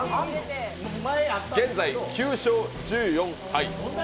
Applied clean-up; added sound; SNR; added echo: none; Stream; 18 dB; none.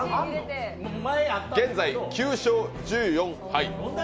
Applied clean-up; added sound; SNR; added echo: none; none; none; none.